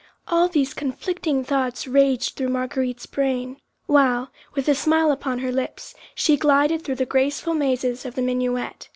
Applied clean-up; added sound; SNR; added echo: none; none; none; none.